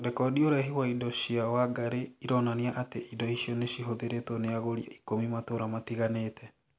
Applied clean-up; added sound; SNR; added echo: none; none; none; none.